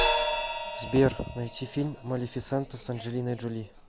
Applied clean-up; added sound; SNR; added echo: none; Crash cymbal; 3 dB; none.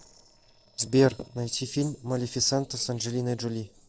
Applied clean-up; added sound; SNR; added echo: neural separator model SepFormer DNS4.